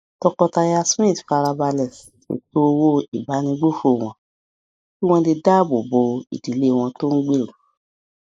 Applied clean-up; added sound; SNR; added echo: neural mask model Resemble Enhance denoiser.